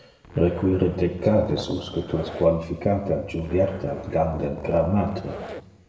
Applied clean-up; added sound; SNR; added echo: none; Zipper (clothing); 15 dB; reverberation time 1.0 s.